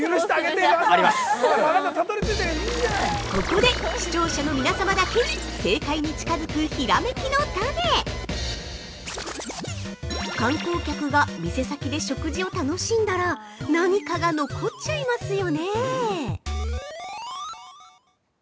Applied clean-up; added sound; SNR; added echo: none; none; none; none.